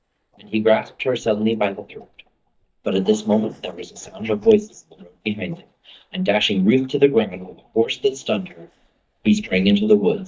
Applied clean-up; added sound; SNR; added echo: neural mask model DeepFilterNet 3.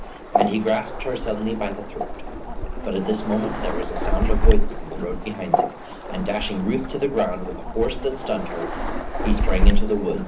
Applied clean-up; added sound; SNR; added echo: none; Waves, surf; -4 dB; reverberation time 0.4 s.